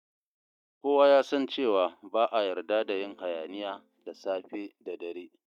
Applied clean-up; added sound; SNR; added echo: neural mask model DeepFilterNet 3.